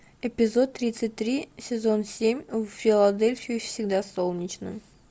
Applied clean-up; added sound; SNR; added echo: none; none; none; none.